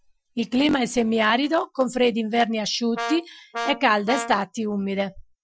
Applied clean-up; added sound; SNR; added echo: classical method Wiener filter.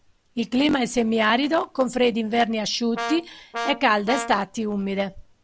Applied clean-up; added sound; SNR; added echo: none; Brass instrument; 7 dB; none.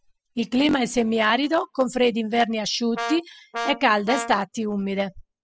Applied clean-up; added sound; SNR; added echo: classical method spectral subtraction.